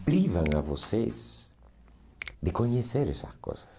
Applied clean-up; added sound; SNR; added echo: none; Finger snapping; 20 dB; none.